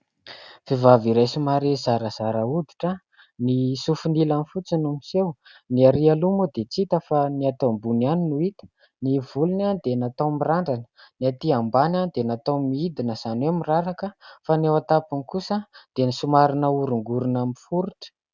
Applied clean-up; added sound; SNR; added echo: none; none; none; none.